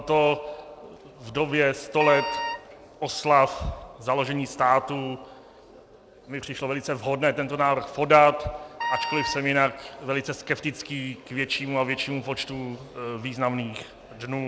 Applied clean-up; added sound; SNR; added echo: none; Wind instrument, woodwind instrument; 6 dB; none.